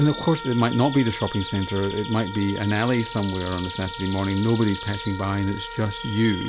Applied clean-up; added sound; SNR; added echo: none; Bird vocalization, bird call, bird song + Wind instrument, woodwind instrument; 10 dB; none.